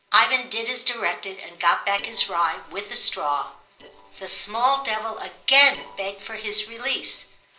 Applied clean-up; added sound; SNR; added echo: neural separator model SepFormer DNS4.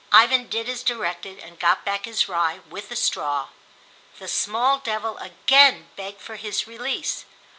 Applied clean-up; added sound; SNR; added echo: none; none; none; none.